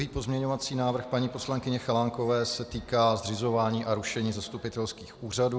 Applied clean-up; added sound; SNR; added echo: none; none; none; none.